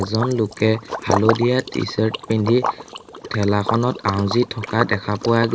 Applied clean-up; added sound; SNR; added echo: none; Liquid; 8 dB; none.